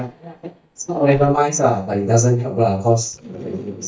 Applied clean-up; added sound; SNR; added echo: neural mask model DeepFilterNet 3.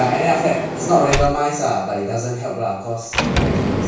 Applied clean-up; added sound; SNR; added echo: none; Sliding door; 3 dB; reverberation time 0.7 s.